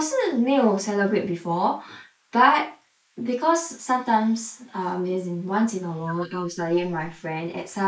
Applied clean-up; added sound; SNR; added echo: neural mask model Resemble Enhance denoiser.